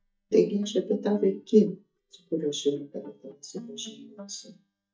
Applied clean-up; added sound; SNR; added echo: neural mask model DeepFilterNet 3.